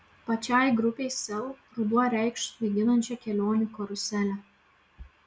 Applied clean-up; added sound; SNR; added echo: none; none; none; none.